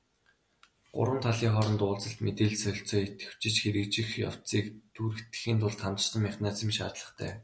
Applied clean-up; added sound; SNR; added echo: none; none; none; none.